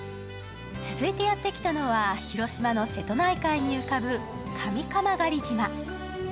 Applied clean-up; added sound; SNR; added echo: none; none; none; none.